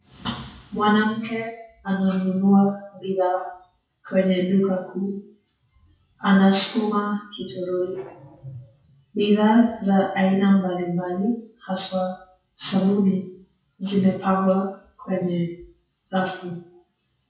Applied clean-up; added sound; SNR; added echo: classical method WPE with log-MMSE.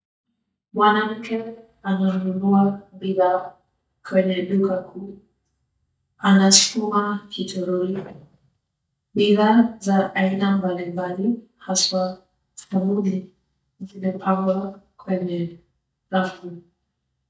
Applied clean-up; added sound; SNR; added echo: neural mask model DeepFilterNet 3.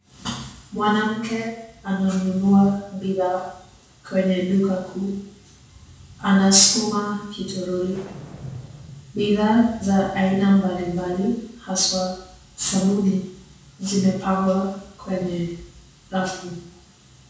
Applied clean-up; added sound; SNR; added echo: none; Fireworks; 15 dB; reverberation time 0.6 s.